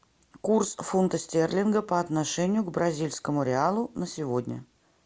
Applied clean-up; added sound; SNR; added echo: none; none; none; none.